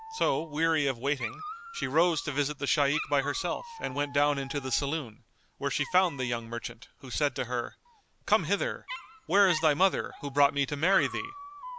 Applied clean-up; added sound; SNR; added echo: none; Dog; 15 dB; none.